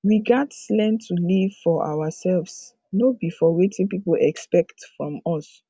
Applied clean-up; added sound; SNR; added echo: none; none; none; none.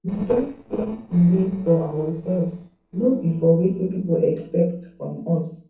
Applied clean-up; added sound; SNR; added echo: neural separator model SepFormer DNS4.